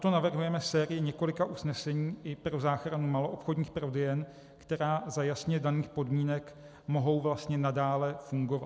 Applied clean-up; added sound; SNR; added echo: none; none; none; none.